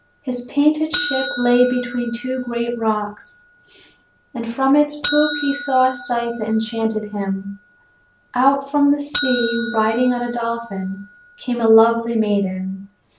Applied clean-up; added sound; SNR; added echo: none; Bell; 7 dB; none.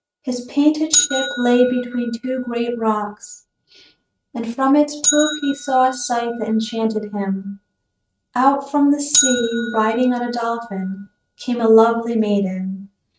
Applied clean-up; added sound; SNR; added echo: neural mask model RNNoise.